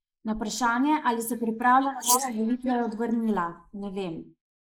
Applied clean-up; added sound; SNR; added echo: neural mask model Resemble Enhance denoiser.